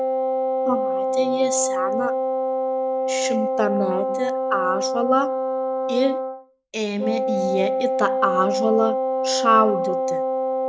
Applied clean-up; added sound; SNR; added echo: none; Wind instrument, woodwind instrument; -2 dB; none.